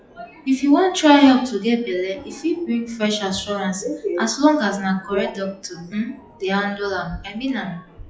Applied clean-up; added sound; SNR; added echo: classical method WPE with log-MMSE.